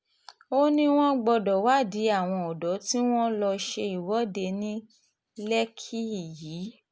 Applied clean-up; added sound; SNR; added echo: none; none; none; none.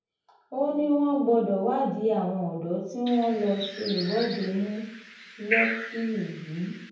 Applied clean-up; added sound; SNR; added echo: none; Bird; 7 dB; reverberation time 0.9 s.